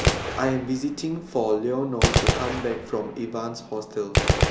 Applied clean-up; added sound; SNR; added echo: none; Gunshot, gunfire; -2 dB; none.